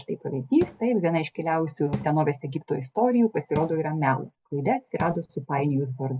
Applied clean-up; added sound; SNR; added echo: none; Cupboard open or close / Drawer open or close; 17 dB; none.